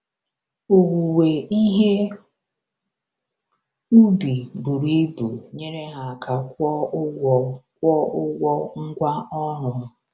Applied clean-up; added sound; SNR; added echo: none; none; none; none.